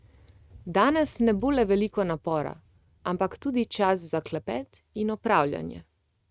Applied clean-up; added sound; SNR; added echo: neural mask model RNNoise.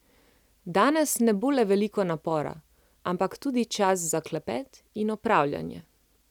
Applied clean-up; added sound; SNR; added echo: none; none; none; none.